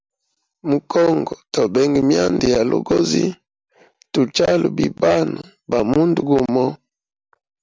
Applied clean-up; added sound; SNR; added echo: none; none; none; none.